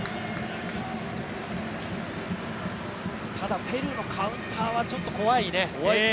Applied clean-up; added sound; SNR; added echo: none; none; none; none.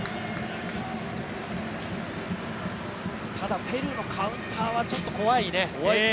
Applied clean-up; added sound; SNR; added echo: none; Snare drum; 10 dB; none.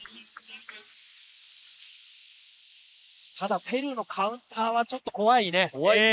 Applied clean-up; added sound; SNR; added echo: neural mask model Resemble Enhance denoiser.